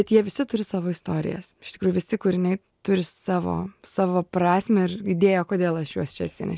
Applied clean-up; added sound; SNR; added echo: none; none; none; none.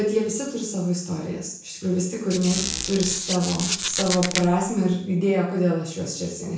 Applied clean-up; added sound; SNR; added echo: none; Squeak; 5 dB; reverberation time 0.7 s.